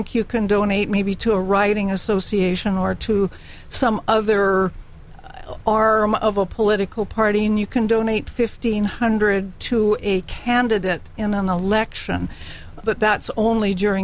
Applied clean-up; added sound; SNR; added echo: none; none; none; none.